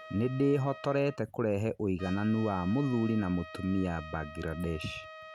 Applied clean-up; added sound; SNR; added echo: none; Trumpet; 16 dB; none.